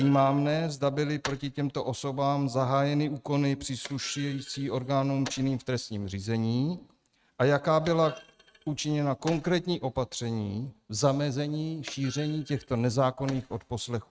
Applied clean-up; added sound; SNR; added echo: neural mask model RNNoise.